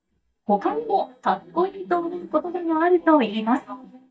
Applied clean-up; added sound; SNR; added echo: neural mask model DeepFilterNet 3.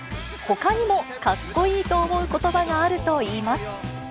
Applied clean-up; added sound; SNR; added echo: none; none; none; none.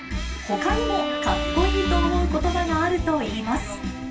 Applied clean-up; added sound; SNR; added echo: none; Bowed string instrument; 7 dB; reverberation time 0.2 s.